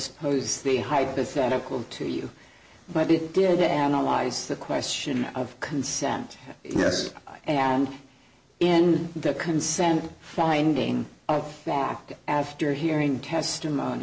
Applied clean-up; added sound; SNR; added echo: none; none; none; none.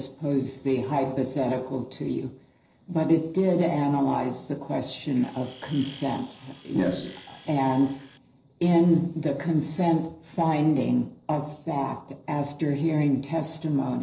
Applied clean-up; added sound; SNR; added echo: neural separator model SepFormer DNS4.